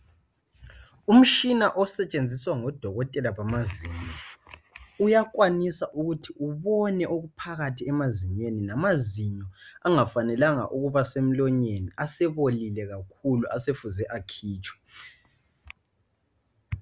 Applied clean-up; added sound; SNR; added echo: none; none; none; none.